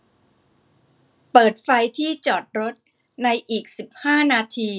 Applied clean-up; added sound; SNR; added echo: none; none; none; none.